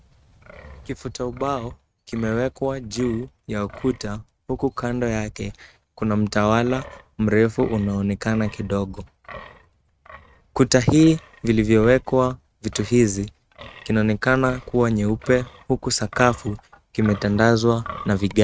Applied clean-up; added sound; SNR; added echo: neural mask model RNNoise.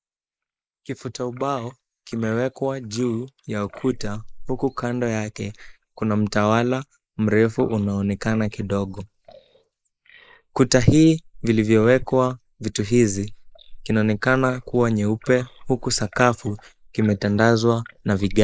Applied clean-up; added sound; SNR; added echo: neural mask model Resemble Enhance denoiser.